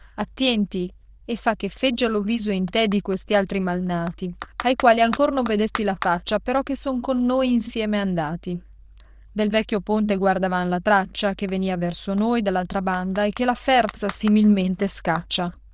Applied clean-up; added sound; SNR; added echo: neural diffusion model UNIVERSE++.